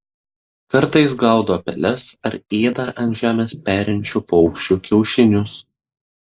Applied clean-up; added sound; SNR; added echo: neural mask model Resemble Enhance denoiser.